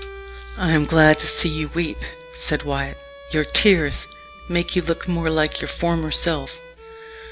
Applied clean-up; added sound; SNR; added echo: none; Bowed string instrument; 18 dB; reverberation time 0.5 s.